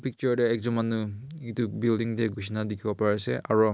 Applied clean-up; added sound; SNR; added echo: none; none; none; none.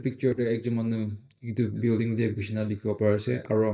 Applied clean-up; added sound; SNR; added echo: neural mask model DeepFilterNet 3.